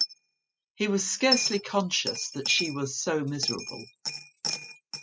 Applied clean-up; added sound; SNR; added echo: classical method spectral subtraction.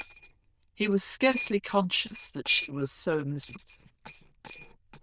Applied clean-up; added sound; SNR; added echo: neural diffusion model UNIVERSE++.